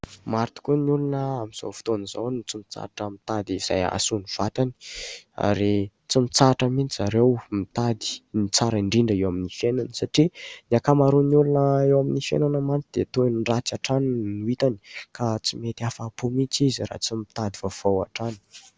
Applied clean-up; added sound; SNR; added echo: none; none; none; none.